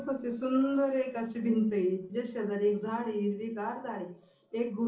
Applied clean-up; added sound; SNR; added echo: neural separator model SepFormer DNS4.